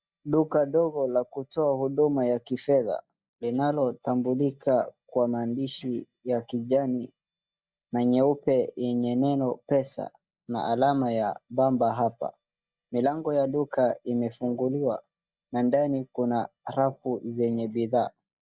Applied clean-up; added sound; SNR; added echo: neural mask model DeepFilterNet 3.